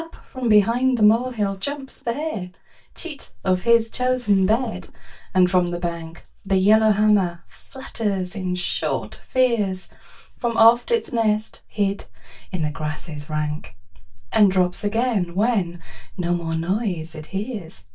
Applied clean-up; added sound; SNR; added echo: neural mask model DeepFilterNet 3.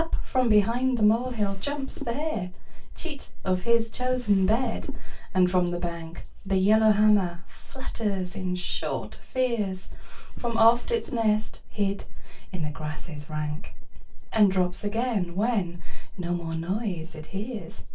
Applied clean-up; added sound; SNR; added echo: neural separator model SepFormer DNS4.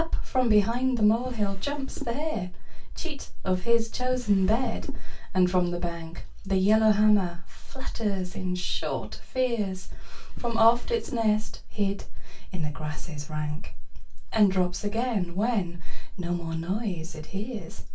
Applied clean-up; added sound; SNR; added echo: none; Drawer open or close; 20 dB; reverberation time 0.2 s.